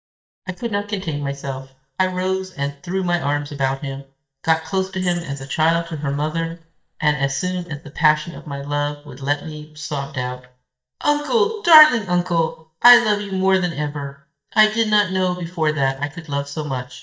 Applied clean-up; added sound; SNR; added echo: neural mask model DeepFilterNet 3.